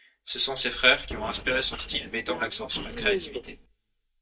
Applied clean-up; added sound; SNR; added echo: neural mask model DeepFilterNet 3.